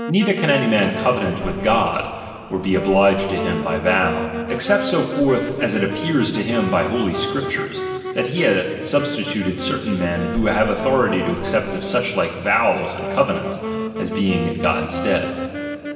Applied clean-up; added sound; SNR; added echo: none; Wind instrument, woodwind instrument; 7 dB; reverberation time 2.6 s.